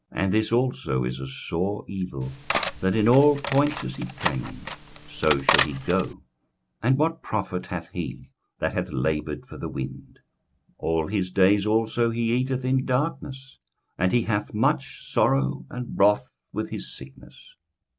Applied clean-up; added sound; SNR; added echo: none; Cutlery, silverware; 3 dB; none.